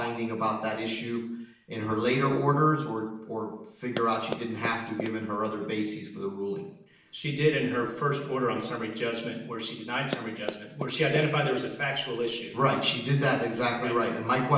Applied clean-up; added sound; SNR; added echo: none; Run; 9 dB; reverberation time 0.7 s.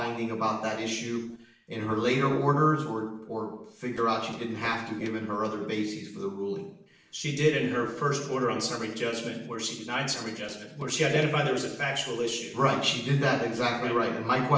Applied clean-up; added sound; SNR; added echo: neural separator model SepFormer DNS4.